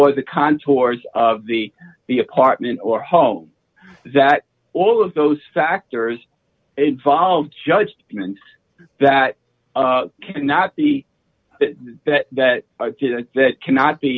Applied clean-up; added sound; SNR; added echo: none; none; none; none.